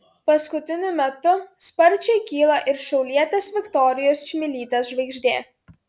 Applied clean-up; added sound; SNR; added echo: none; none; none; none.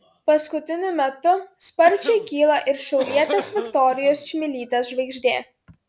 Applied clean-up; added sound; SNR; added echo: none; Cough; 13 dB; none.